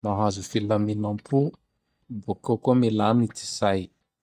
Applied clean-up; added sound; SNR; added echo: neural mask model DeepFilterNet 3.